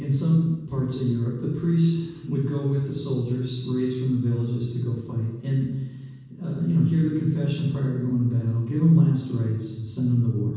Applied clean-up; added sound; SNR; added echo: none; none; none; reverberation time 1.2 s.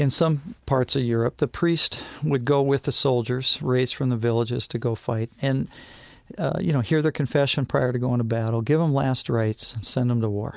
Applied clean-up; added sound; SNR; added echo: none; none; none; none.